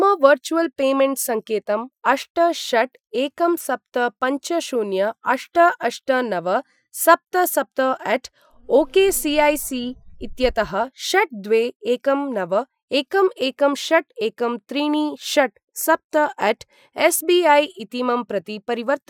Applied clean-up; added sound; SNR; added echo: classical method Wiener filter.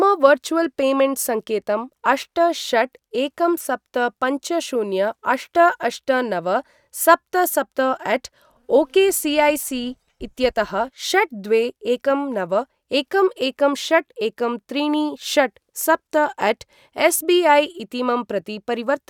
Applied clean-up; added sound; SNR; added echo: neural mask model RNNoise.